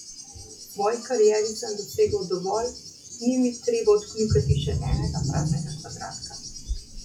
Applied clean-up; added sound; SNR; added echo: classical method log-MMSE.